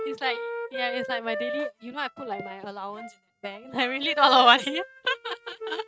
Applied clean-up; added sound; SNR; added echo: neural mask model RNNoise.